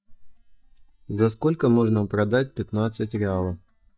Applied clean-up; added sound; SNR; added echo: neural mask model DeepFilterNet 3.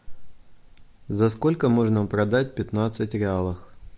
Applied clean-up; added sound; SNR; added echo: none; none; none; none.